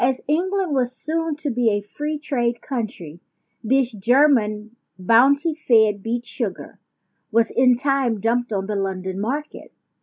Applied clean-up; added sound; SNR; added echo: none; none; none; none.